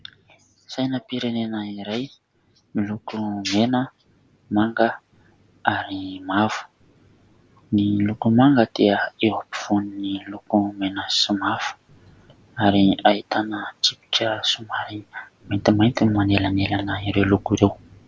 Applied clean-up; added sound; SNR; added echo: none; none; none; none.